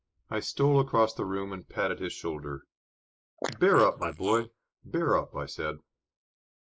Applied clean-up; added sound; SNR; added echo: neural mask model Resemble Enhance denoiser.